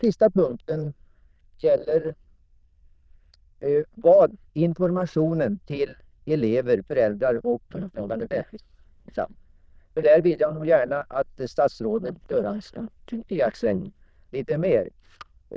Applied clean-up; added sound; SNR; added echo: neural diffusion model UNIVERSE++.